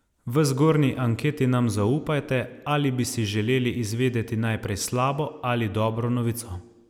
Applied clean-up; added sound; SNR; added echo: none; none; none; none.